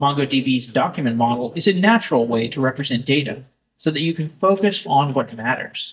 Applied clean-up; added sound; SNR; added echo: neural mask model DeepFilterNet 3.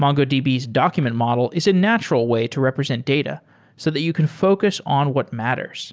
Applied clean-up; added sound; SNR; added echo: none; none; none; none.